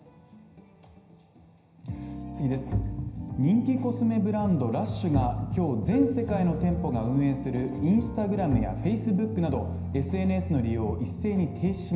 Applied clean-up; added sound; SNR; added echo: none; Bowed string instrument; 9 dB; reverberation time 0.9 s.